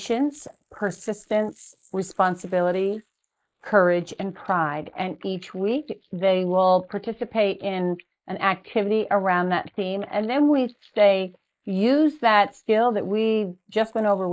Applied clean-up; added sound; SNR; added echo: neural mask model Resemble Enhance denoiser.